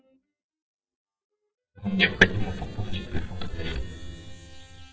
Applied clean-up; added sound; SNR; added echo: neural mask model DeepFilterNet 3.